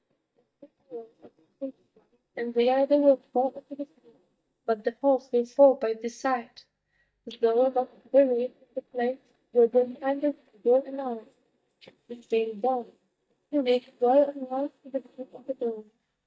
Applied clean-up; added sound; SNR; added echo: neural mask model DeepFilterNet 3.